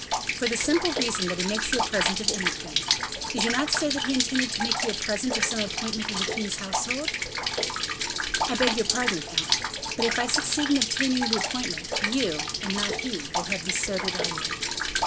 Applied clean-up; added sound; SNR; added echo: none; Rain; -2 dB; none.